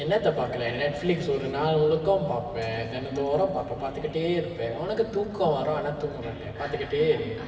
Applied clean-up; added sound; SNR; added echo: none; none; none; reverberation time 2.3 s.